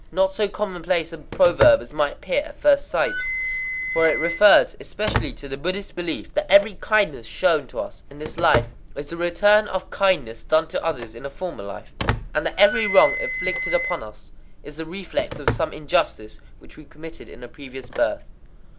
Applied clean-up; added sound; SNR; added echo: none; Telephone + Wind instrument, woodwind instrument; 8 dB; none.